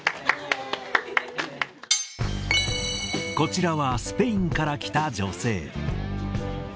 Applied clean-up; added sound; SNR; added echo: none; Cutlery, silverware; 6 dB; none.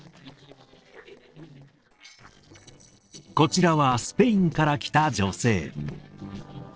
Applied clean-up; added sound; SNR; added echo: neural separator model SepFormer DNS4.